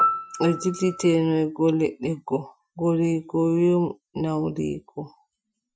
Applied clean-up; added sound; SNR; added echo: classical method Wiener filter.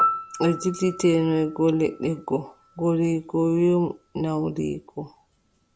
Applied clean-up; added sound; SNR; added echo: none; Piano; 10 dB; none.